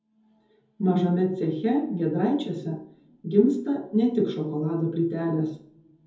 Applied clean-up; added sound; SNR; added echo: none; none; none; reverberation time 0.7 s.